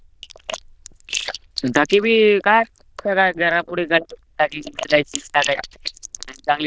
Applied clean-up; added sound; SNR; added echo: neural diffusion model UNIVERSE++.